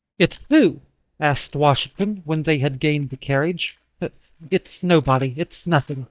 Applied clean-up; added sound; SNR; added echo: neural mask model DeepFilterNet 3.